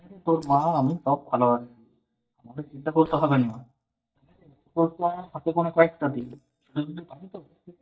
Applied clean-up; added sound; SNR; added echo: neural mask model DeepFilterNet 3.